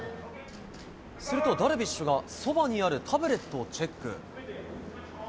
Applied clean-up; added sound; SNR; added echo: none; none; none; none.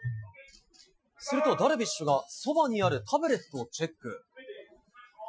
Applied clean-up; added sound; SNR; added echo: classical method Wiener filter.